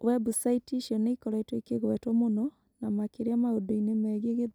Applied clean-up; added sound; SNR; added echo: none; none; none; none.